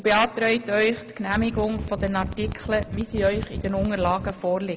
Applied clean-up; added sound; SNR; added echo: none; Mechanisms; 8 dB; none.